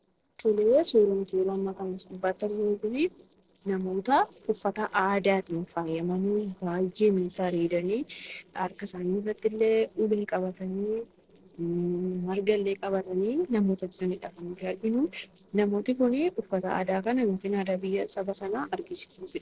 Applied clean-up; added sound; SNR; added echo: neural separator model SepFormer DNS4.